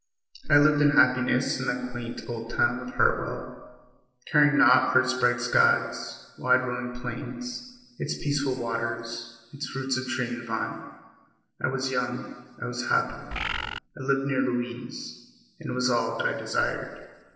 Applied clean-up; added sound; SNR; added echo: none; Bird; 3 dB; reverberation time 1.3 s.